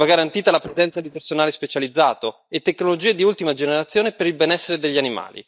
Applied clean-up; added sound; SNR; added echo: neural mask model DeepFilterNet 3.